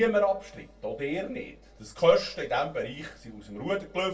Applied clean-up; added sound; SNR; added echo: none; none; none; reverberation time 0.2 s.